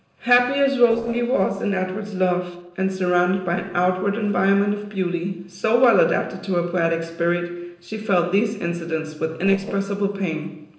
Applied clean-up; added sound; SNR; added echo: neural separator model SepFormer DNS4.